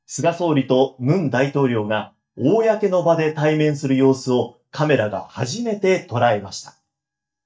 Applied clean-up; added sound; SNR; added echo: neural mask model DeepFilterNet 3.